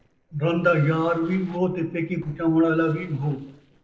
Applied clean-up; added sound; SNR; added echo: neural separator model SepFormer DNS4.